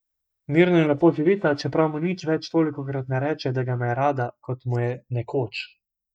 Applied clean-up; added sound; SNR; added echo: neural mask model DeepFilterNet 3.